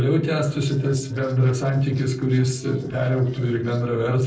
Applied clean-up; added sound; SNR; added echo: neural separator model SepFormer DNS4.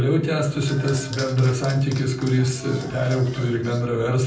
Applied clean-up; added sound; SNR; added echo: none; Applause / Clapping; 17 dB; reverberation time 0.6 s.